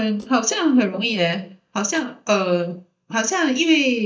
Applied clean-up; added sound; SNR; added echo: neural mask model DeepFilterNet 3.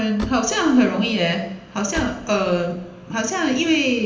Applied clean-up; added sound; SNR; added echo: none; Slam; 16 dB; reverberation time 0.8 s.